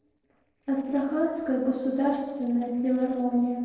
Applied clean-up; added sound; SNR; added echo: neural separator model SepFormer DNS4.